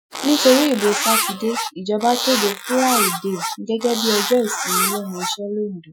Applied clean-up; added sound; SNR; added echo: classical method Wiener filter.